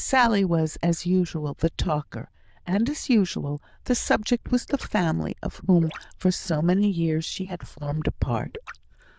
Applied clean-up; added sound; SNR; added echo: neural diffusion model UNIVERSE++.